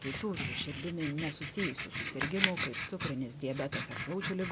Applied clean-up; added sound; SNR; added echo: none; Writing; -2 dB; none.